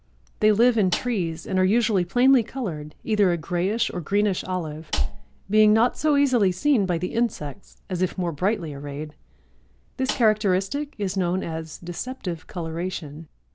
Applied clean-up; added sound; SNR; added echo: none; Snare drum; 14 dB; none.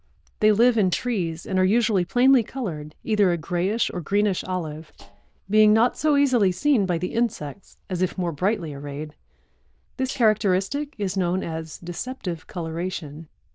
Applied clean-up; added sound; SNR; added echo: neural diffusion model UNIVERSE++.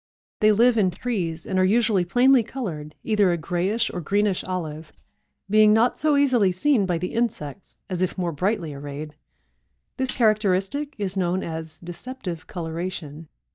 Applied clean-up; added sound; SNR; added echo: neural mask model DeepFilterNet 3.